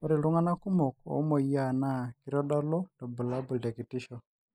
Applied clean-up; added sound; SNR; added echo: neural mask model Resemble Enhance denoiser.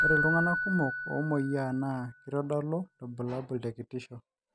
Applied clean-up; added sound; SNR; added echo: none; Keyboard (musical); 3 dB; none.